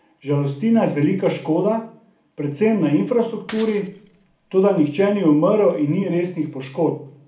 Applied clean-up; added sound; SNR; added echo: none; Shatter / Crushing; 19 dB; reverberation time 0.4 s.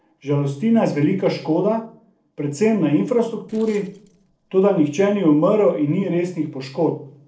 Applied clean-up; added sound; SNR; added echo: neural separator model SepFormer DNS4.